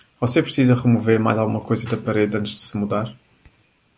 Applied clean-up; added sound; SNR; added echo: none; none; none; none.